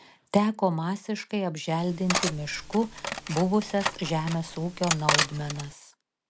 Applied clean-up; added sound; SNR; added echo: none; Cutlery, silverware; 3 dB; none.